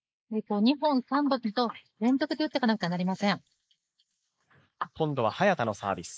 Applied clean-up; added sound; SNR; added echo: neural mask model Resemble Enhance denoiser.